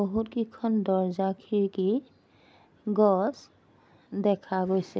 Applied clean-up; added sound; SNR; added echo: none; none; none; none.